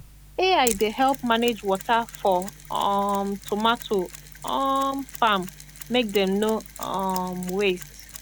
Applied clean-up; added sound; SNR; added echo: none; Mechanisms; 15 dB; none.